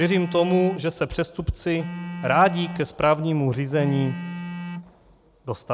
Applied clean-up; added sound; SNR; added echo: none; Telephone; 11 dB; none.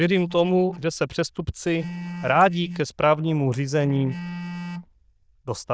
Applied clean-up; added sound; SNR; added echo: neural diffusion model UNIVERSE++.